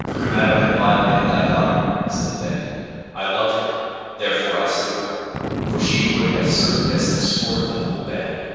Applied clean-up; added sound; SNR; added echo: none; Boom; 2 dB; reverberation time 2.2 s.